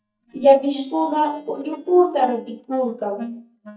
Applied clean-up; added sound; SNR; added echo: neural mask model DeepFilterNet 3.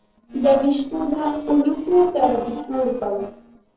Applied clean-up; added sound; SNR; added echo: neural separator model SepFormer DNS4.